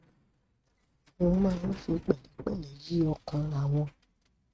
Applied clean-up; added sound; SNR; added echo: neural mask model RNNoise.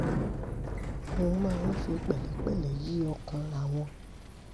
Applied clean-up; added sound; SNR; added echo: none; Bicycle; 1 dB; none.